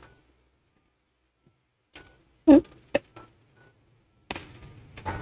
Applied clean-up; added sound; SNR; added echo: neural mask model RNNoise.